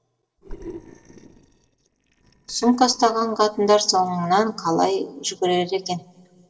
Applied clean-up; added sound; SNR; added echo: neural separator model SepFormer DNS4.